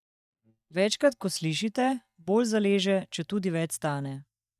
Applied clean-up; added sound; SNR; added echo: neural mask model DeepFilterNet 3.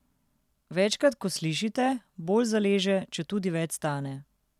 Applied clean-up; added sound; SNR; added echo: none; none; none; none.